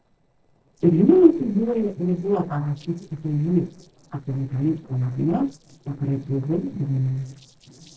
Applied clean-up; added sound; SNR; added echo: neural separator model SepFormer DNS4.